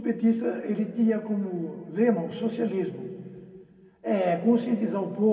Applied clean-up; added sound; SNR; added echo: none; none; none; reverberation time 2.3 s.